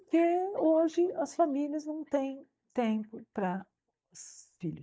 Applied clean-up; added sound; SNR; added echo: neural mask model DeepFilterNet 3.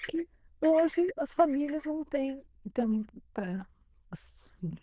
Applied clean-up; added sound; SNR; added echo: neural diffusion model UNIVERSE++.